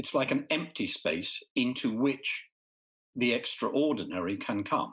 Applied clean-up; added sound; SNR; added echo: none; none; none; none.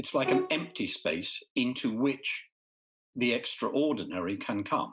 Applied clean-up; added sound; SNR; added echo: none; Bowed string instrument; 2 dB; none.